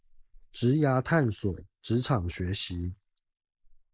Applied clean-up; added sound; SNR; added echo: neural mask model Resemble Enhance denoiser.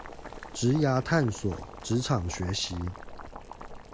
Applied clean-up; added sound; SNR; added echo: none; Boiling; 13 dB; none.